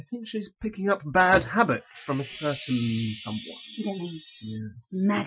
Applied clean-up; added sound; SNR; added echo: classical method Wiener filter.